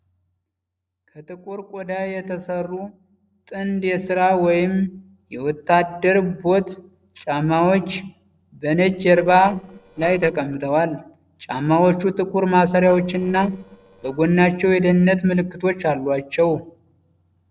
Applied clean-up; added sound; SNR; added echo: neural separator model SepFormer DNS4.